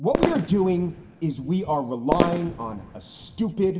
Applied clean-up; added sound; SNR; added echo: none; Fireworks; 4 dB; reverberation time 2.7 s.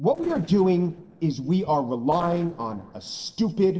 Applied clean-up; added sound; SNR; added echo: neural separator model SepFormer DNS4.